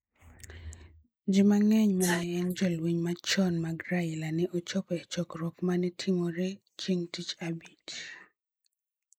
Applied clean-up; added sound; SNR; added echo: neural mask model Resemble Enhance denoiser.